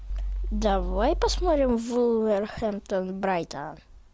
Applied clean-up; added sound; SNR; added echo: none; none; none; none.